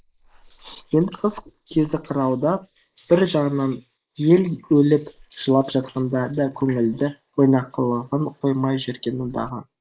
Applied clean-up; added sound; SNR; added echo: neural mask model Resemble Enhance denoiser.